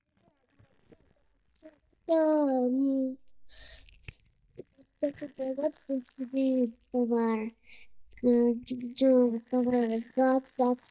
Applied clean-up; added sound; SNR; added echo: neural mask model DeepFilterNet 3.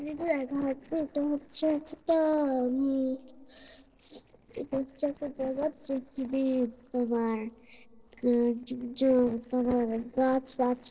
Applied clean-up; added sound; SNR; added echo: neural separator model SepFormer DNS4.